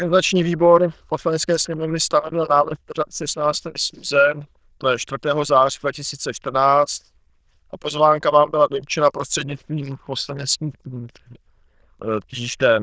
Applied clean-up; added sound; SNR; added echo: neural diffusion model UNIVERSE++.